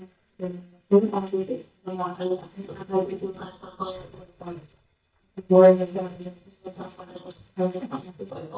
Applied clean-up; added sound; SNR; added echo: neural mask model DeepFilterNet 3.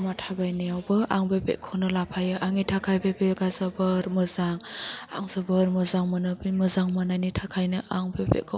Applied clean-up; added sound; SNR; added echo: none; none; none; none.